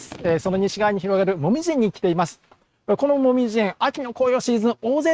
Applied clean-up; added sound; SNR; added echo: neural mask model RNNoise.